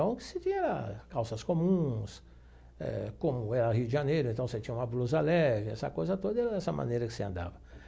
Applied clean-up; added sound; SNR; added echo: none; none; none; none.